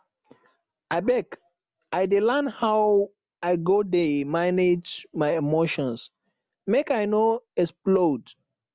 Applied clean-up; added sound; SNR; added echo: none; none; none; none.